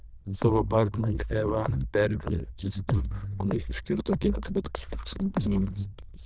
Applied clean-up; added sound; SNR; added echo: neural diffusion model UNIVERSE++.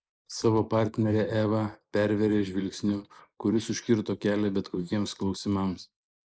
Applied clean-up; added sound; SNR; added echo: neural mask model Resemble Enhance denoiser.